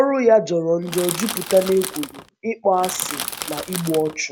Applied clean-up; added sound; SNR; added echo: none; Crushing; 9 dB; none.